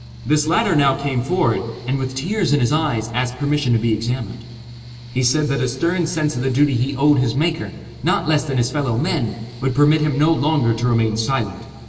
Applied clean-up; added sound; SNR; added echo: none; Mechanical fan; 16 dB; reverberation time 2.2 s.